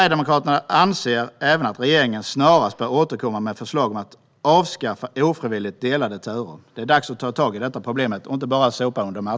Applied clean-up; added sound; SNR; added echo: none; none; none; none.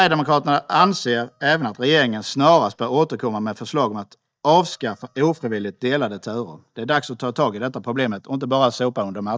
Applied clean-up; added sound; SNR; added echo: neural mask model DeepFilterNet 3.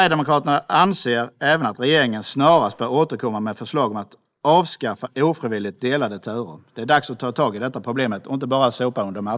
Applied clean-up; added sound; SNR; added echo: neural mask model Resemble Enhance denoiser.